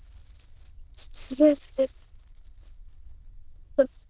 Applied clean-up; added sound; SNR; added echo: neural diffusion model UNIVERSE++.